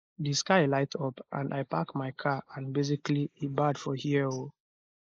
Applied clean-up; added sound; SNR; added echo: neural mask model Resemble Enhance denoiser.